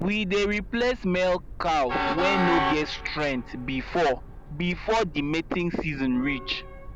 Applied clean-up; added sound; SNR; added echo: none; Train; 7 dB; none.